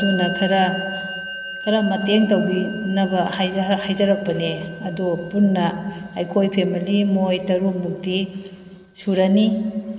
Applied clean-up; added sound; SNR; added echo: none; Musical instrument; 14 dB; none.